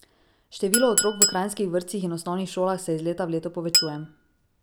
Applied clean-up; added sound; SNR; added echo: none; Chink, clink; 2 dB; none.